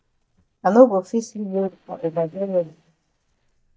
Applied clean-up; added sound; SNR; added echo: neural mask model DeepFilterNet 3.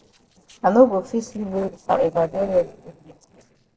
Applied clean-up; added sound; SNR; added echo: neural separator model SepFormer DNS4.